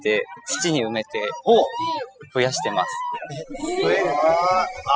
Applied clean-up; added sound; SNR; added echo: classical method spectral subtraction.